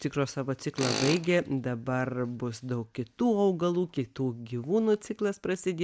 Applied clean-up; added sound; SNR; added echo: none; Tools; 10 dB; none.